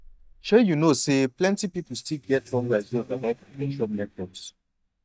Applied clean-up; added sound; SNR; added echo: neural mask model DeepFilterNet 3.